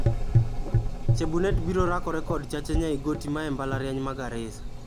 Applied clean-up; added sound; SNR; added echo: none; Gurgling / Engine; -3 dB; none.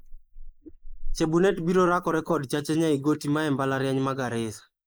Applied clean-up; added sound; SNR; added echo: neural mask model Resemble Enhance denoiser.